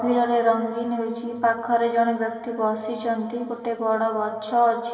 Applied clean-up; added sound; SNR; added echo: none; none; none; reverberation time 2.5 s.